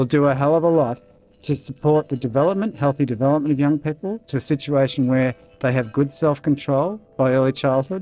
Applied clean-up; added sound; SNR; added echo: neural separator model SepFormer DNS4.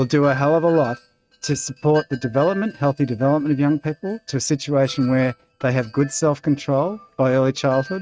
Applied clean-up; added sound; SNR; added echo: neural mask model RNNoise.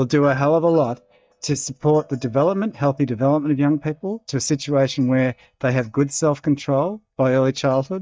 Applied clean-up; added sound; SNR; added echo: neural mask model DeepFilterNet 3.